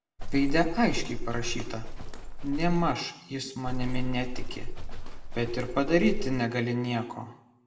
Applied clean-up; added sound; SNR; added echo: none; Livestock, farm animals, working animals; 0 dB; reverberation time 0.7 s.